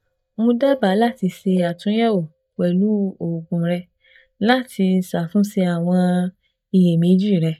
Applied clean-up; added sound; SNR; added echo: neural mask model DeepFilterNet 3.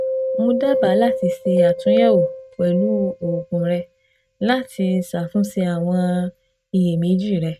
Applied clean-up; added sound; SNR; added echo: neural mask model RNNoise.